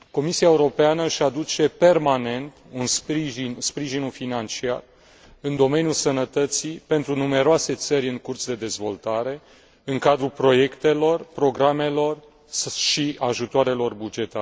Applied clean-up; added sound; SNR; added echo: none; none; none; none.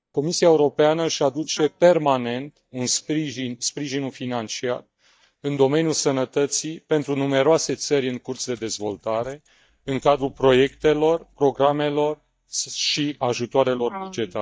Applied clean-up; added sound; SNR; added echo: neural mask model DeepFilterNet 3.